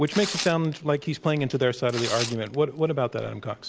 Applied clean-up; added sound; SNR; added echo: none; Tearing; 12 dB; none.